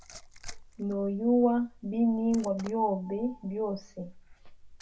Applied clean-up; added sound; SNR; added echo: none; Liquid; 18 dB; reverberation time 0.2 s.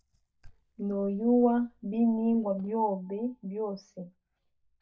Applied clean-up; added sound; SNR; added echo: neural mask model DeepFilterNet 3.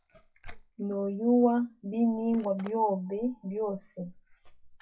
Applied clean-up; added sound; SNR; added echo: classical method WPE with log-MMSE.